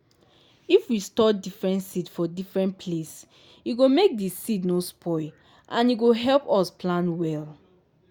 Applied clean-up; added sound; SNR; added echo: none; none; none; none.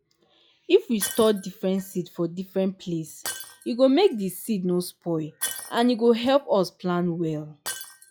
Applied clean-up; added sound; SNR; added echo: classical method log-MMSE.